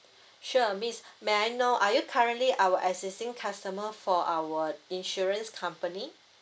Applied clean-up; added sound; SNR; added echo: none; none; none; none.